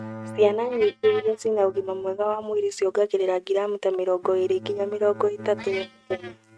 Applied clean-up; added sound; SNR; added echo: neural mask model RNNoise.